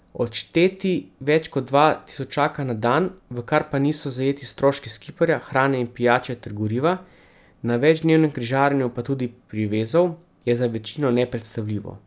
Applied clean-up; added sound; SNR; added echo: none; none; none; none.